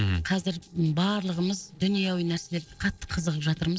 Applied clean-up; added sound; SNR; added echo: neural separator model SepFormer DNS4.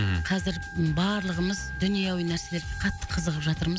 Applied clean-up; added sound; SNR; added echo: none; Organ; 14 dB; none.